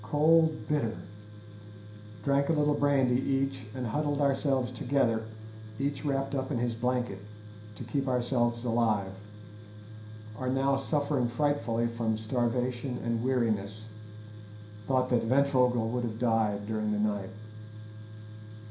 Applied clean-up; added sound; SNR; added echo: none; Tools; 13 dB; reverberation time 0.5 s.